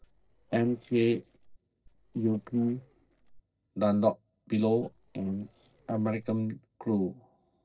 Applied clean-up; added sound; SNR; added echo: neural separator model SepFormer DNS4.